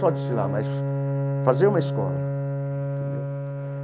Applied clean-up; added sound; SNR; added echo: none; Bowed string instrument; -1 dB; none.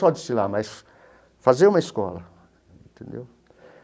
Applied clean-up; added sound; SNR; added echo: none; none; none; none.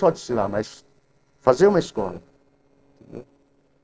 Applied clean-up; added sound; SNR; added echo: neural separator model SepFormer DNS4.